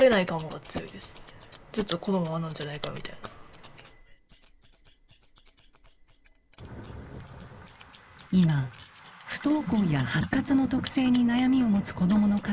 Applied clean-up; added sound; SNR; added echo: neural mask model Resemble Enhance denoiser.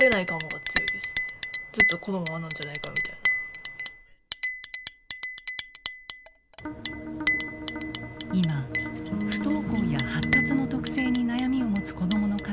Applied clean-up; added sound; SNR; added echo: none; Chink, clink; 2 dB; none.